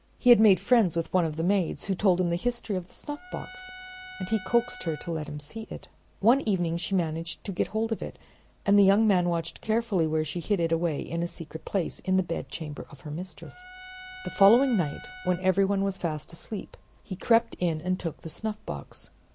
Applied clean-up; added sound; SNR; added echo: none; Trumpet; 19 dB; none.